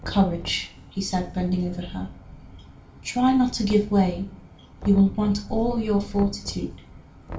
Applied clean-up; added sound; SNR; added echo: none; Knock; 17 dB; reverberation time 0.3 s.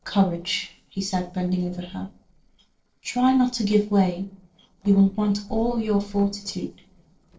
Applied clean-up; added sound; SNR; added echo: neural separator model SepFormer DNS4.